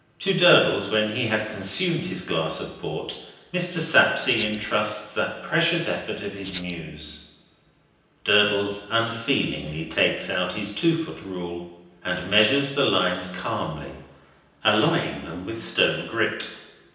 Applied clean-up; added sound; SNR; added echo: none; Rattle (instrument); 7 dB; reverberation time 0.9 s.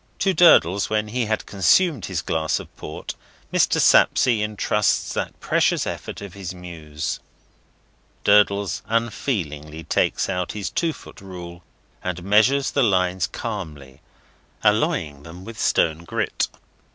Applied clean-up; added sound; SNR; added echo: none; none; none; none.